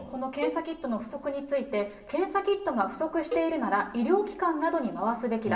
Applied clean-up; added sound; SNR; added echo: none; Cowbell; 11 dB; reverberation time 0.7 s.